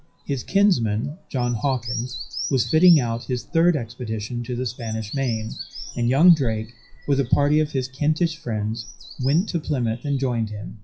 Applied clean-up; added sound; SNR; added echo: classical method WPE with log-MMSE.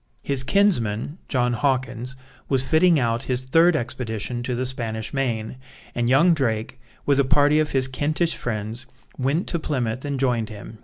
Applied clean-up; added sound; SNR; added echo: none; none; none; none.